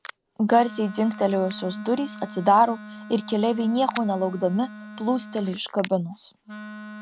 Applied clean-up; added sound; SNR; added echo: none; Wind instrument, woodwind instrument; 16 dB; none.